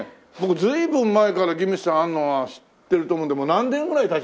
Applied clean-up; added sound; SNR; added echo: none; none; none; none.